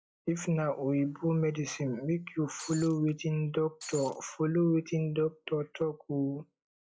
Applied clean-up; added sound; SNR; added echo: classical method log-MMSE.